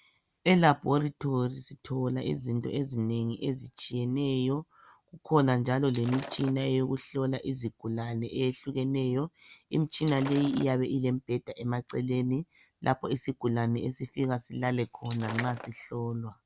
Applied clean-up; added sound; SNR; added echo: none; Shatter; 15 dB; none.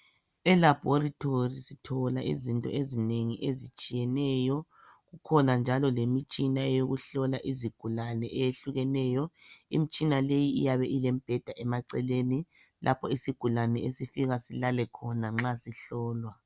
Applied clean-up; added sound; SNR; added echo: none; none; none; none.